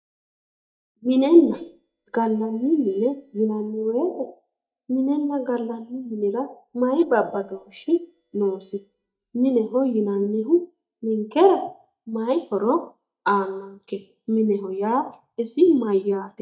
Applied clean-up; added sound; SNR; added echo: neural mask model DeepFilterNet 3.